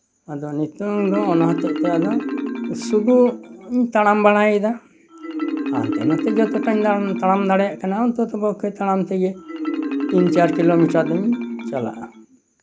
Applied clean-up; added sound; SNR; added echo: none; Marimba, xylophone; 6 dB; none.